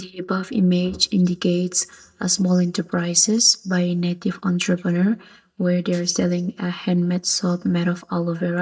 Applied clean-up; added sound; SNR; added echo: neural mask model DeepFilterNet 3.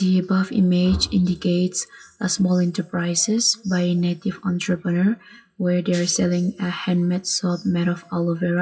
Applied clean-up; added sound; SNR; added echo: classical method WPE with log-MMSE.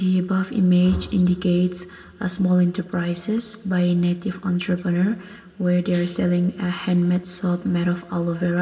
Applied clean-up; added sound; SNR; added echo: none; Rattle (instrument); 20 dB; reverberation time 3.0 s.